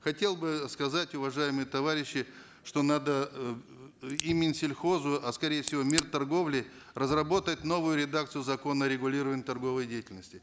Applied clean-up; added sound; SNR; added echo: none; Crack; 9 dB; none.